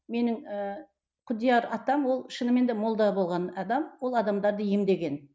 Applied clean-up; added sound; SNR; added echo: none; none; none; none.